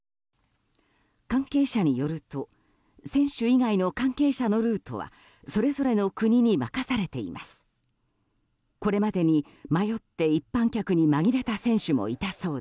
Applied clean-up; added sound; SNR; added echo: none; none; none; none.